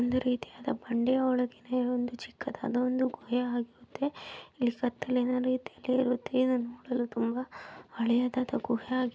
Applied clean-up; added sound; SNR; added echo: none; none; none; none.